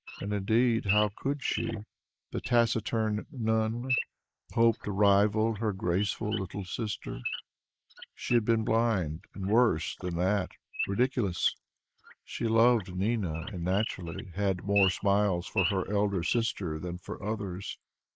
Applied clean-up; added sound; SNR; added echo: neural mask model Resemble Enhance denoiser.